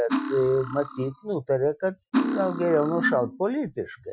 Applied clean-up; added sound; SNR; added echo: classical method Wiener filter.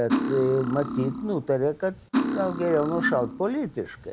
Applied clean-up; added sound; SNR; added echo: none; Cutlery, silverware; 4 dB; none.